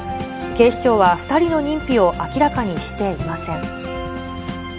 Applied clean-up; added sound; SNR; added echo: none; none; none; none.